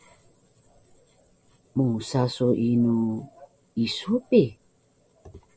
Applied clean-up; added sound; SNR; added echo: none; none; none; none.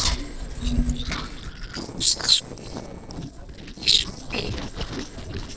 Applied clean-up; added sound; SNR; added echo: neural separator model SepFormer DNS4.